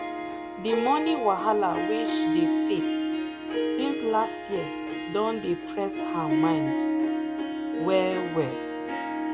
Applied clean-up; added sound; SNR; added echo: none; Harp; -1 dB; none.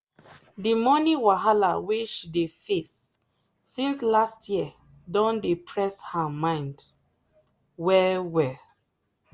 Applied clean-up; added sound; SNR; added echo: none; none; none; none.